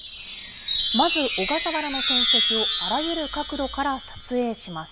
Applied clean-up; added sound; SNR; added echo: none; Chime; -2 dB; none.